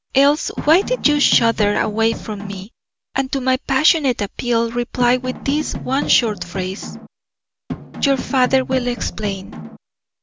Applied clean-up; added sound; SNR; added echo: none; Drum; 9 dB; none.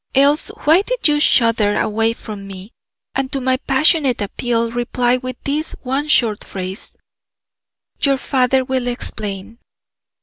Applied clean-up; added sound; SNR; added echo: none; none; none; none.